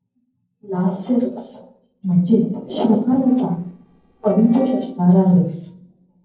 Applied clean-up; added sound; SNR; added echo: neural separator model SepFormer DNS4.